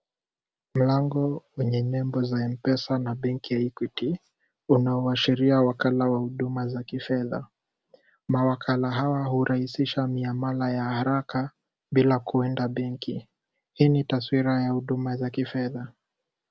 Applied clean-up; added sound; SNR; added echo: none; none; none; none.